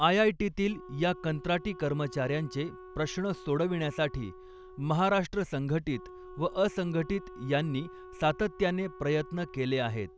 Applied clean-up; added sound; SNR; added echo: none; Wind instrument, woodwind instrument; 18 dB; none.